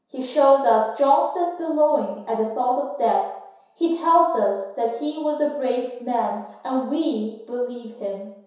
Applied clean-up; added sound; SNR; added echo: none; none; none; reverberation time 0.7 s.